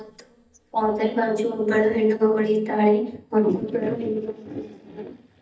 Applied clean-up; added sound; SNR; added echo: neural mask model DeepFilterNet 3.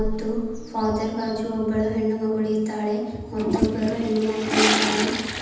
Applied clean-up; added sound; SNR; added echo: none; Toilet flush; 3 dB; reverberation time 1.1 s.